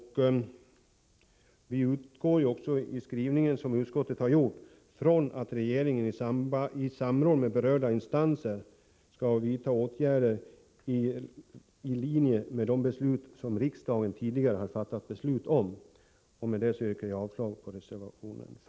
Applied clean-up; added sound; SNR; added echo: none; none; none; none.